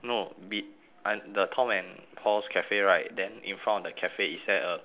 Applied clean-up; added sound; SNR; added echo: none; none; none; none.